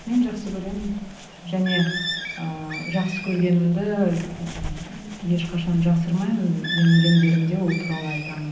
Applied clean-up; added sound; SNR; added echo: none; Bird; 11 dB; reverberation time 0.6 s.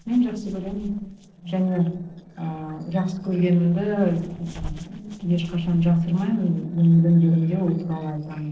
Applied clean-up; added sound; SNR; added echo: neural separator model SepFormer DNS4.